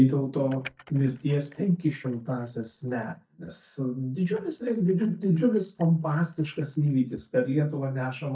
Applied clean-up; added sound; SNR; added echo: neural mask model DeepFilterNet 3.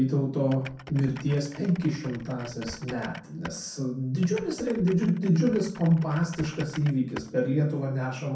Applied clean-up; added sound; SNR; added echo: none; Typing; 19 dB; reverberation time 0.5 s.